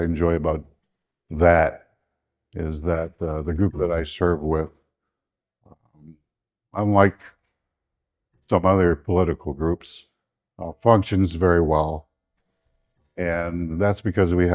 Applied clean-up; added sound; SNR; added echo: neural mask model DeepFilterNet 3.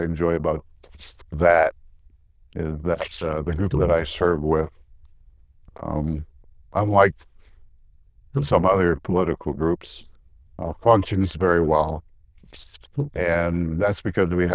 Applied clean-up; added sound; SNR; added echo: neural diffusion model UNIVERSE++.